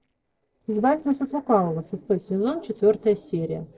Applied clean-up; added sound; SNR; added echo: neural separator model SepFormer DNS4.